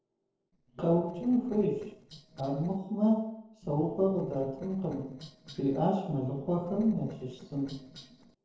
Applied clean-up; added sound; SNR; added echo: neural separator model SepFormer DNS4.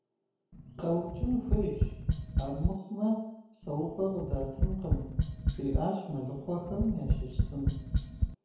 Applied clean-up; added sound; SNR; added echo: none; Tap; -2 dB; reverberation time 1.0 s.